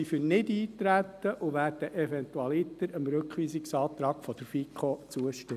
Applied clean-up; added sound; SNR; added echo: none; none; none; none.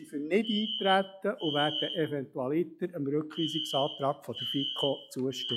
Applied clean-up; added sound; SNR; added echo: classical method log-MMSE.